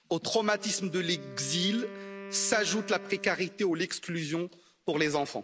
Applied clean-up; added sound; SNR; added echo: none; Wind instrument, woodwind instrument; 15 dB; none.